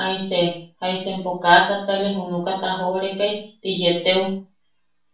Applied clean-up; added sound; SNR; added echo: none; none; none; reverberation time 0.3 s.